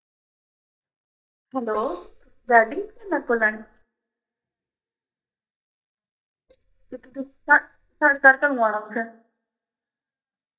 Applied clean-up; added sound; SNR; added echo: neural mask model DeepFilterNet 3.